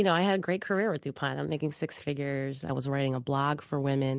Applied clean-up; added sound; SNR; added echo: neural mask model Resemble Enhance denoiser.